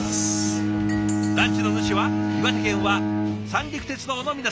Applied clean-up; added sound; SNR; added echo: none; Bowed string instrument; -3 dB; none.